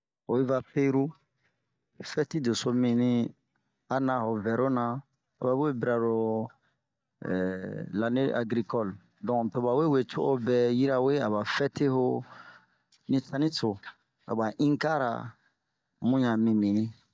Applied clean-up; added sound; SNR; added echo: none; none; none; none.